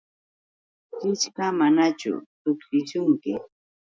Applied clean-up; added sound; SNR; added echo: none; none; none; none.